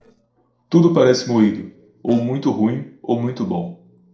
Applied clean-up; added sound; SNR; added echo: neural separator model SepFormer DNS4.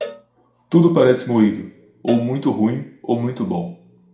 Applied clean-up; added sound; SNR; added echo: none; Cowbell; 19 dB; reverberation time 0.5 s.